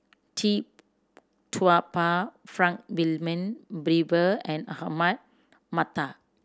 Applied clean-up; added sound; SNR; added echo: none; none; none; none.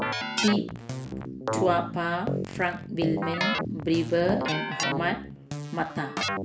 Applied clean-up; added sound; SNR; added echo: none; Keyboard (musical); 2 dB; reverberation time 0.4 s.